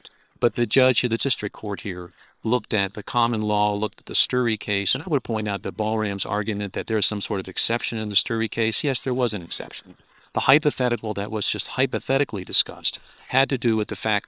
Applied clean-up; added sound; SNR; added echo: neural separator model SepFormer WHAM!.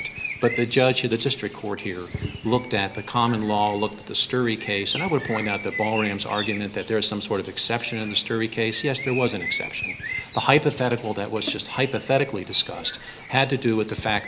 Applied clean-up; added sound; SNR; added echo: none; Bird; 11 dB; none.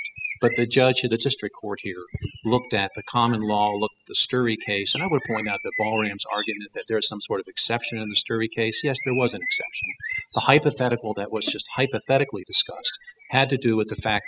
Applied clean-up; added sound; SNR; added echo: classical method spectral subtraction.